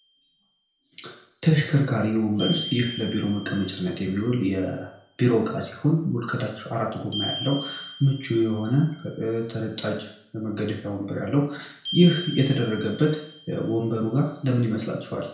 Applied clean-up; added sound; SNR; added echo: none; Glockenspiel; 15 dB; reverberation time 0.5 s.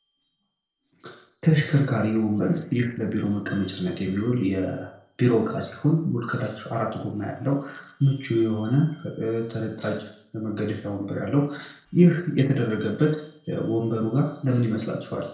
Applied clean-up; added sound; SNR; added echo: neural separator model SepFormer DNS4.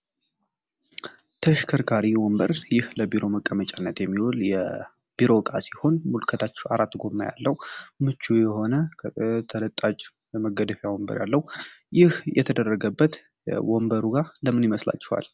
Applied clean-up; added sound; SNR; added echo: none; none; none; none.